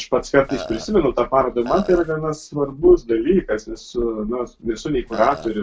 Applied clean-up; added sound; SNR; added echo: none; Burping, eructation; 13 dB; none.